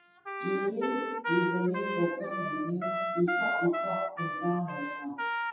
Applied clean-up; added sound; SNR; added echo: classical method WPE with log-MMSE.